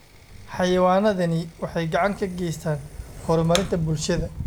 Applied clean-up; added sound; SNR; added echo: none; Fire; 17 dB; none.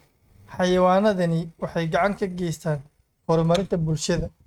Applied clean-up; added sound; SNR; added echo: neural mask model RNNoise.